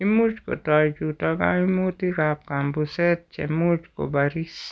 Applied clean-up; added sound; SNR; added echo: none; none; none; none.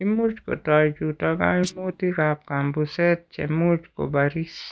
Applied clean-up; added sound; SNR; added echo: neural mask model DeepFilterNet 3.